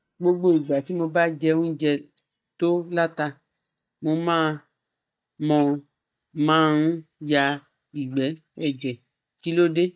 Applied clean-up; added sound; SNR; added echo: neural mask model DeepFilterNet 3.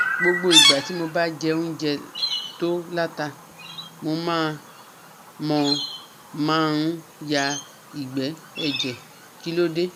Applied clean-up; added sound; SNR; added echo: none; Chirp, tweet; 2 dB; none.